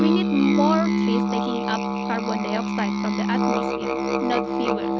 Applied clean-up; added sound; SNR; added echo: none; Musical instrument; -5 dB; none.